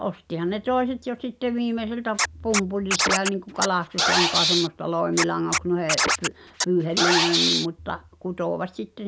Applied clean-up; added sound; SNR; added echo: none; Scratching (performance technique); -1 dB; none.